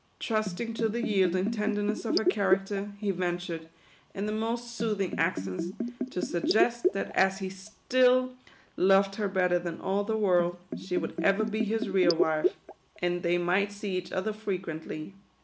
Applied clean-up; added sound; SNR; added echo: none; Bathtub (filling or washing); 4 dB; none.